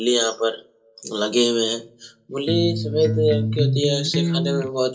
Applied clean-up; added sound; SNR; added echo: none; Electric guitar; 0 dB; reverberation time 0.2 s.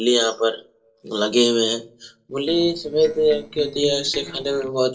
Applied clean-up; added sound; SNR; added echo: neural separator model SepFormer DNS4.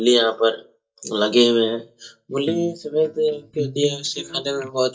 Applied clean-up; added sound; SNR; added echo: neural mask model DeepFilterNet 3.